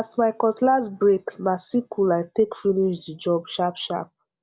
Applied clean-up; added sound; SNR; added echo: none; none; none; none.